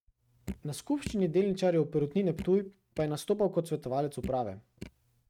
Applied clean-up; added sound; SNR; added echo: neural mask model RNNoise.